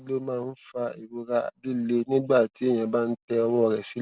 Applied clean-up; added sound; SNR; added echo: none; none; none; none.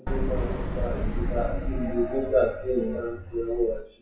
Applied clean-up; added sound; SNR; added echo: classical method WPE with log-MMSE.